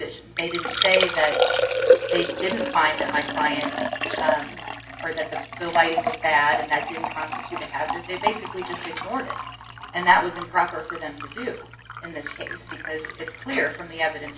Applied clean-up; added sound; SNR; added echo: none; Liquid; 1 dB; reverberation time 0.4 s.